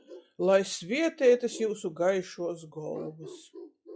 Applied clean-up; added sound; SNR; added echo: classical method log-MMSE.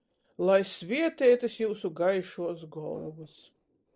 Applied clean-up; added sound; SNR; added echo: neural separator model SepFormer DNS4.